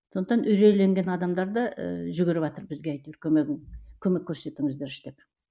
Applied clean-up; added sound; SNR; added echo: none; none; none; none.